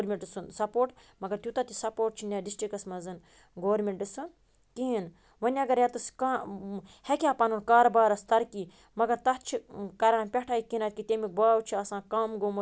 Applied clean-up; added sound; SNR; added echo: none; none; none; none.